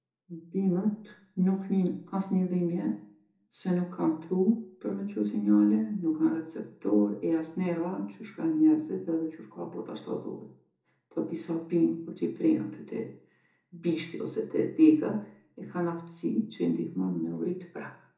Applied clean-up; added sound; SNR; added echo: none; none; none; reverberation time 0.6 s.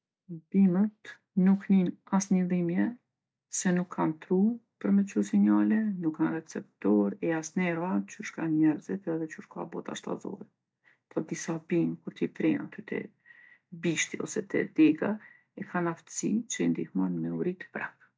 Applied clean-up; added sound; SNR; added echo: none; none; none; none.